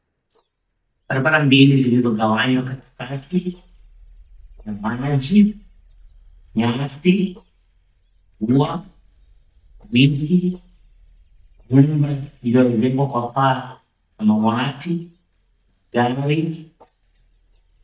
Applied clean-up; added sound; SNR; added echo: neural mask model DeepFilterNet 3.